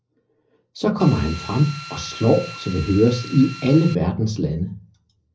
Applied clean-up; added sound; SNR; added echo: none; Drill; 15 dB; reverberation time 0.4 s.